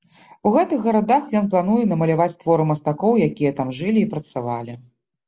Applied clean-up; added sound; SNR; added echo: none; none; none; none.